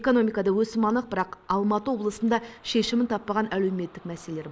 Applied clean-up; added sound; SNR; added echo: none; none; none; none.